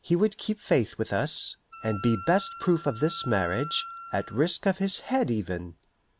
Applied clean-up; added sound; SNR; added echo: none; Wind instrument, woodwind instrument; 13 dB; none.